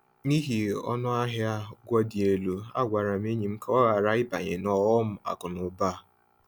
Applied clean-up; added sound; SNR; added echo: none; none; none; none.